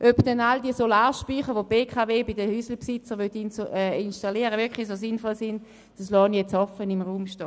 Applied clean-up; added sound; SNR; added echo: none; none; none; none.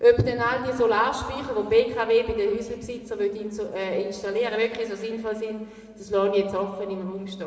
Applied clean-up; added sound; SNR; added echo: none; none; none; reverberation time 1.9 s.